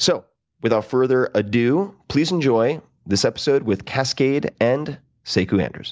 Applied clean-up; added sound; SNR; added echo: none; none; none; none.